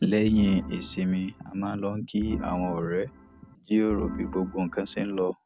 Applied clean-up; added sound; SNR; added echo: none; Organ; 10 dB; none.